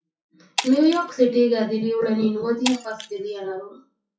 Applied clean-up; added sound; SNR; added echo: classical method WPE with log-MMSE.